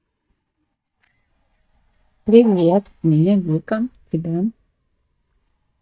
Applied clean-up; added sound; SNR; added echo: neural mask model DeepFilterNet 3.